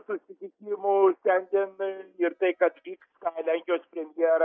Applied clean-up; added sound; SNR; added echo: neural mask model DeepFilterNet 3.